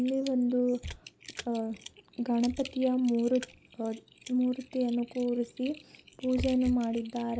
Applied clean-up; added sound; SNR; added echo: none; Typing; 16 dB; none.